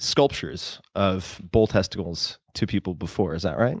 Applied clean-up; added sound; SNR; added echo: none; none; none; none.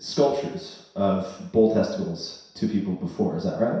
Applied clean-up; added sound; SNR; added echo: none; none; none; reverberation time 0.7 s.